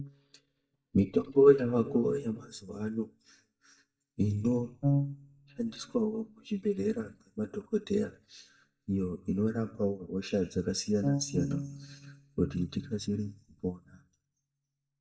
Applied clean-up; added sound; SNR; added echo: neural mask model DeepFilterNet 3.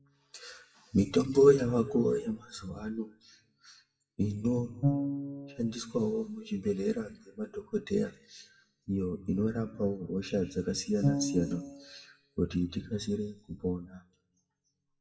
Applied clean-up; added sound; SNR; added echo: classical method WPE with log-MMSE.